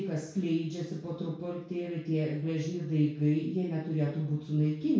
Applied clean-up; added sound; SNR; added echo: none; none; none; reverberation time 0.6 s.